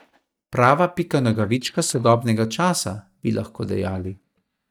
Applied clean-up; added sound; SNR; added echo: neural mask model DeepFilterNet 3.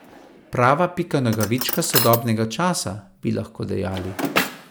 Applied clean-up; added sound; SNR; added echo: none; Drawer open or close; 7 dB; none.